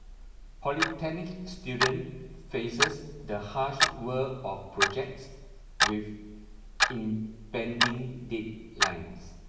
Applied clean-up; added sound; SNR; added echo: none; Clock; -1 dB; reverberation time 1.2 s.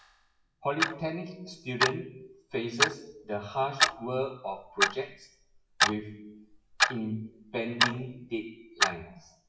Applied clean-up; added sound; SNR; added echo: classical method WPE with log-MMSE.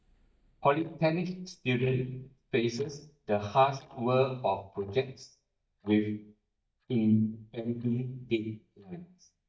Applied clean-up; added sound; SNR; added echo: neural mask model DeepFilterNet 3.